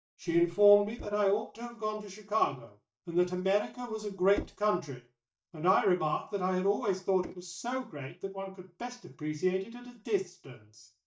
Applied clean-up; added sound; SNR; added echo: neural mask model DeepFilterNet 3.